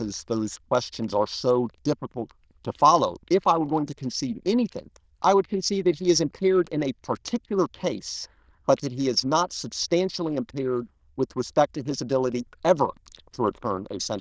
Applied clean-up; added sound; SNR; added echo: neural diffusion model UNIVERSE++.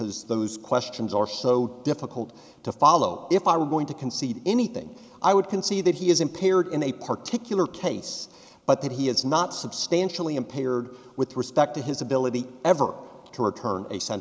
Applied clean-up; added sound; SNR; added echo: none; none; none; none.